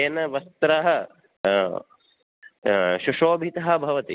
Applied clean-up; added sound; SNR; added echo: none; none; none; none.